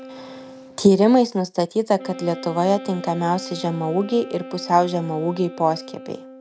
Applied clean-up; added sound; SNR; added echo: none; Wind instrument, woodwind instrument; 16 dB; none.